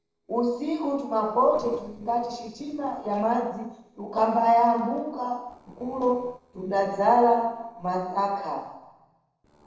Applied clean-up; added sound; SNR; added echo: neural separator model SepFormer DNS4.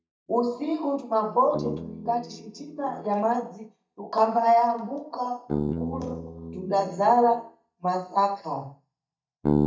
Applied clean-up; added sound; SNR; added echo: neural mask model DeepFilterNet 3.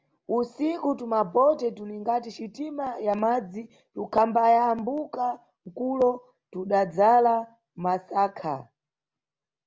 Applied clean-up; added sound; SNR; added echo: none; none; none; none.